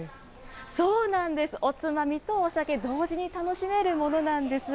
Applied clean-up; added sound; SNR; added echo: none; none; none; none.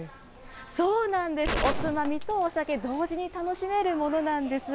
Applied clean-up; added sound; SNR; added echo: none; Gunshot, gunfire; 5 dB; none.